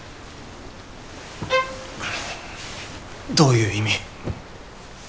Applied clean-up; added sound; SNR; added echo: none; Bowed string instrument; 0 dB; none.